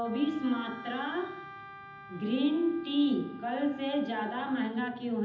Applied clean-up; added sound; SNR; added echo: none; Wind instrument, woodwind instrument; 17 dB; reverberation time 0.8 s.